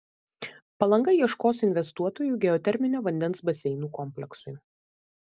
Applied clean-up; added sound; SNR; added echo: none; none; none; none.